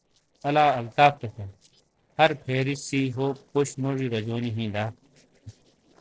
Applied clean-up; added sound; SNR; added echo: neural separator model SepFormer DNS4.